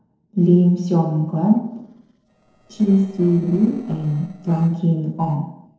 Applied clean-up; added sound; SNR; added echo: neural separator model SepFormer DNS4.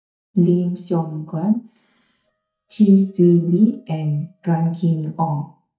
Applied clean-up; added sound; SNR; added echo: neural mask model DeepFilterNet 3.